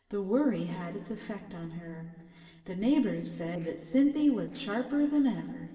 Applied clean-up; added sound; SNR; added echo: neural separator model SepFormer DNS4.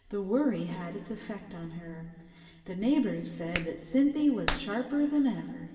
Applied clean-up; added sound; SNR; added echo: none; Clapping; 8 dB; reverberation time 2.3 s.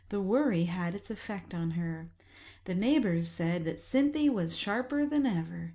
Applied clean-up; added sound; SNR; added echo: none; none; none; none.